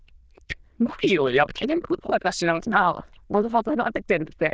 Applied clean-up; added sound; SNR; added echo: neural diffusion model UNIVERSE++.